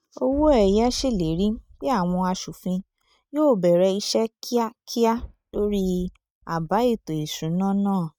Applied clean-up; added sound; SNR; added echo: neural mask model RNNoise.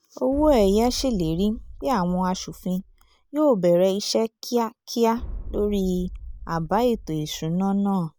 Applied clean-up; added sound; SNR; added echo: none; Boom; 13 dB; none.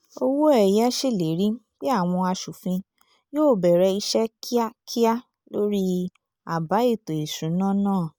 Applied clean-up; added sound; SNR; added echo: none; none; none; none.